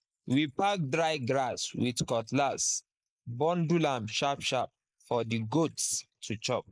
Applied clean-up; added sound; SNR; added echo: neural mask model Resemble Enhance denoiser.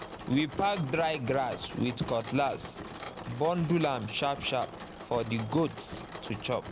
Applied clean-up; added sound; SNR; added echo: none; Mechanisms; 11 dB; none.